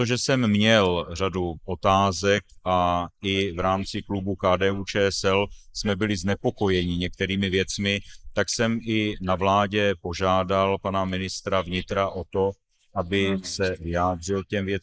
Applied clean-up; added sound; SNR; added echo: neural mask model Resemble Enhance denoiser.